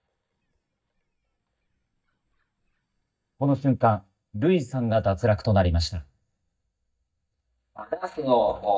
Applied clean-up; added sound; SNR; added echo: neural mask model DeepFilterNet 3.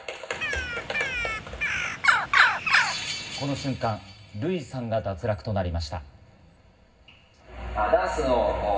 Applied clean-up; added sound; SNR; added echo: none; Bird; -4 dB; reverberation time 0.4 s.